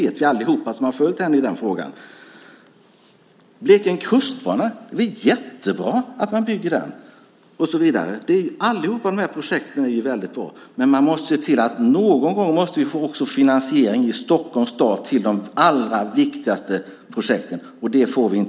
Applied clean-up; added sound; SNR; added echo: none; none; none; none.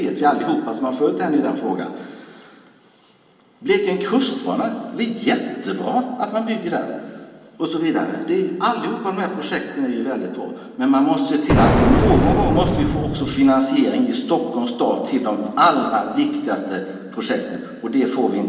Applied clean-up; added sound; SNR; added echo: none; Explosion; -3 dB; reverberation time 2.4 s.